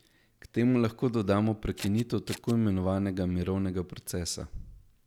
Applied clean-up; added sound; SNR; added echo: none; Scissors; 15 dB; none.